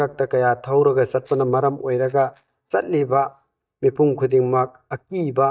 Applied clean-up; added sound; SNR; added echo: neural mask model DeepFilterNet 3.